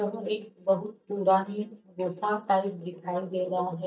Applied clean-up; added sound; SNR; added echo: neural mask model DeepFilterNet 3.